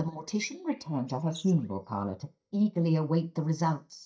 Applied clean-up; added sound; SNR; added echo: neural mask model DeepFilterNet 3.